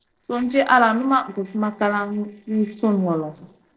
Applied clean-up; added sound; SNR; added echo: neural separator model SepFormer DNS4.